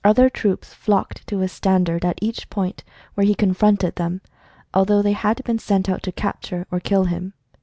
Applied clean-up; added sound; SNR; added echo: none; none; none; none.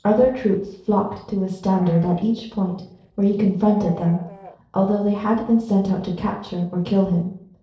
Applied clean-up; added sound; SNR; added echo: neural separator model SepFormer DNS4.